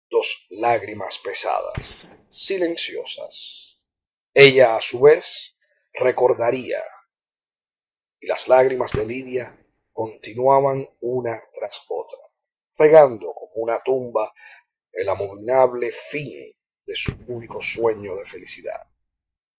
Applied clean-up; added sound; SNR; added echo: neural mask model DeepFilterNet 3.